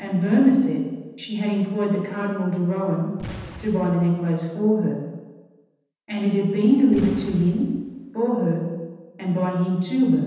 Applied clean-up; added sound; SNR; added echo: none; Boom; 17 dB; reverberation time 1.1 s.